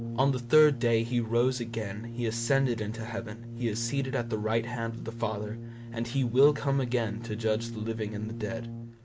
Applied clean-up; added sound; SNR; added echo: none; Brass instrument; 9 dB; none.